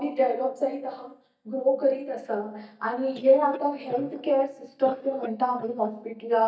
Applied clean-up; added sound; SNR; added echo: neural mask model DeepFilterNet 3.